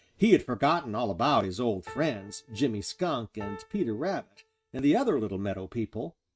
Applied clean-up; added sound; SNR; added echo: neural mask model RNNoise.